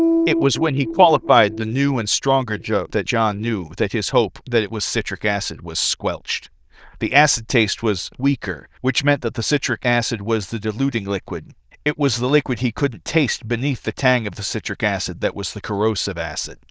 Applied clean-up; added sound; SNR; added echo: neural diffusion model UNIVERSE++.